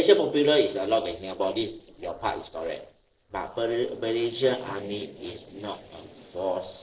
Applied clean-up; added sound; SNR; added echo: neural separator model SepFormer DNS4.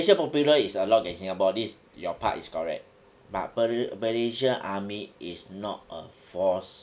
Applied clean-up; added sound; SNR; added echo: none; none; none; none.